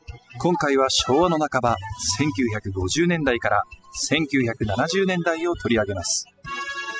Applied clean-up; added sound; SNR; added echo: classical method spectral subtraction.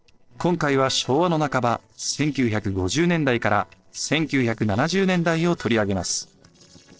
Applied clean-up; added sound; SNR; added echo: neural separator model SepFormer DNS4.